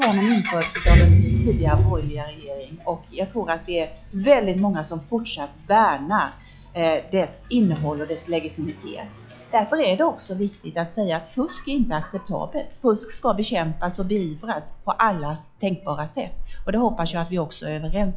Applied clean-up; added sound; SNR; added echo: classical method log-MMSE.